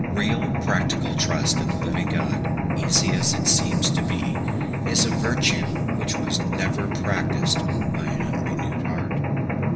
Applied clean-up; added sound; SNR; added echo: none; Mechanisms; -5 dB; reverberation time 1.8 s.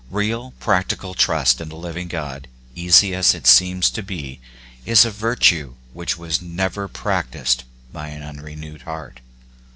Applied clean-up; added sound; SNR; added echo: none; none; none; none.